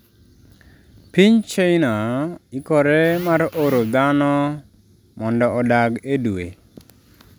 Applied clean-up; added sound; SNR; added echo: none; none; none; none.